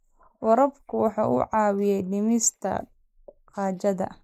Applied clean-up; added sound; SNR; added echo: neural mask model Resemble Enhance denoiser.